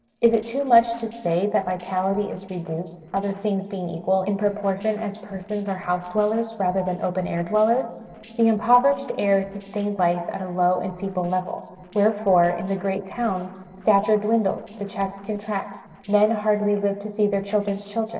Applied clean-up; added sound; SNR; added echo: neural separator model SepFormer DNS4.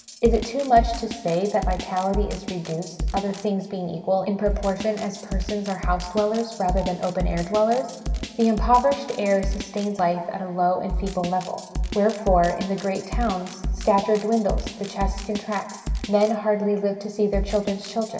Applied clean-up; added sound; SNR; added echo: none; Drum kit; 7 dB; reverberation time 2.3 s.